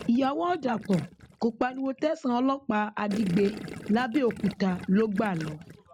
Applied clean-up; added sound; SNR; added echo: none; Gurgling; 16 dB; none.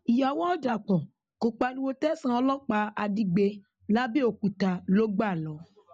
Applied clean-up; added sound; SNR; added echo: none; none; none; none.